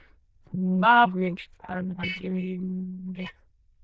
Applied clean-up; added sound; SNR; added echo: neural diffusion model UNIVERSE++.